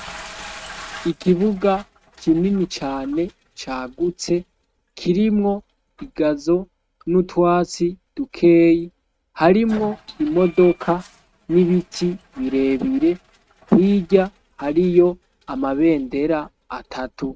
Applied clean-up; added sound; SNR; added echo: neural mask model RNNoise.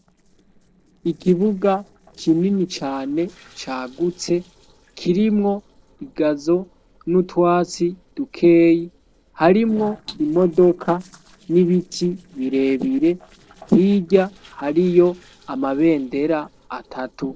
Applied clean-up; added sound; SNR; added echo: neural separator model SepFormer DNS4.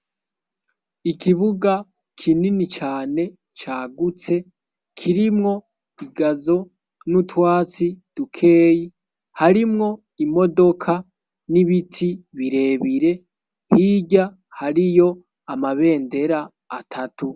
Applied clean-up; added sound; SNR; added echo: none; none; none; none.